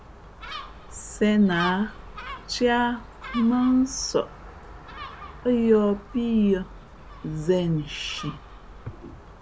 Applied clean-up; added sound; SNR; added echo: none; Gull, seagull; 14 dB; none.